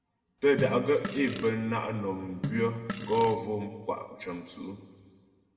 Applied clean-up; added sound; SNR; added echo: none; Fart; 7 dB; reverberation time 1.5 s.